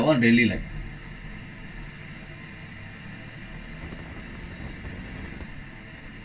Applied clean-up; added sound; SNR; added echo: none; Wind; 11 dB; reverberation time 0.1 s.